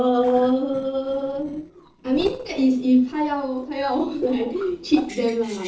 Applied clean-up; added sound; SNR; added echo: neural separator model SepFormer DNS4.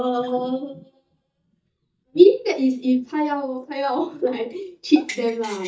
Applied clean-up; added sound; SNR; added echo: neural mask model DeepFilterNet 3.